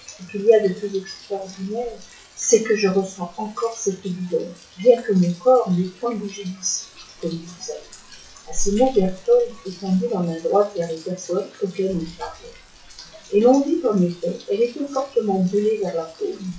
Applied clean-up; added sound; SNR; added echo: classical method WPE with log-MMSE.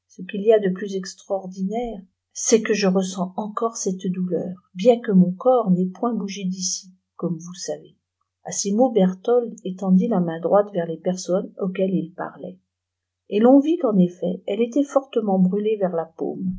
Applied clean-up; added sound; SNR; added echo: none; none; none; none.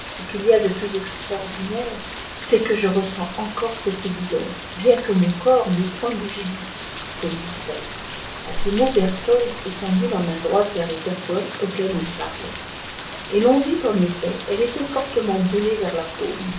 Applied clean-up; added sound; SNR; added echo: none; Rain; 8 dB; reverberation time 0.3 s.